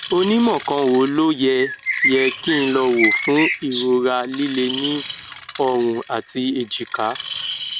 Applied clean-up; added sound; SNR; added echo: none; Screech + Bird; 7 dB; none.